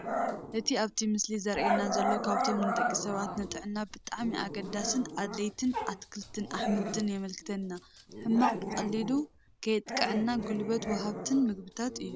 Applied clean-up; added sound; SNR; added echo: none; Growling; 3 dB; none.